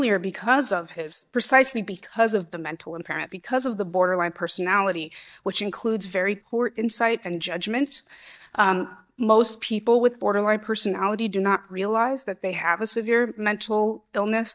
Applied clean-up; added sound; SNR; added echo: neural mask model DeepFilterNet 3.